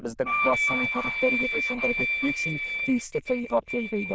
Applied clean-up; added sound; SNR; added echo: neural diffusion model UNIVERSE++.